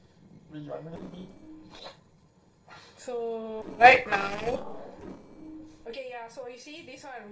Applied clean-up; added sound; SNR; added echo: neural separator model SepFormer DNS4.